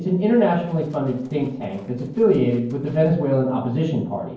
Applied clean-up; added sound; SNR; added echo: neural separator model SepFormer DNS4.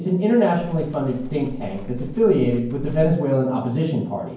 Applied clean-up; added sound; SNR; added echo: none; Livestock, farm animals, working animals; 12 dB; reverberation time 0.9 s.